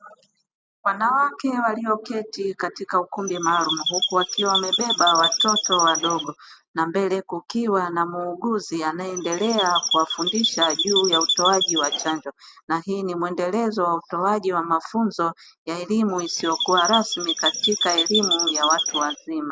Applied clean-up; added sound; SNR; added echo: none; Chirp, tweet; 1 dB; none.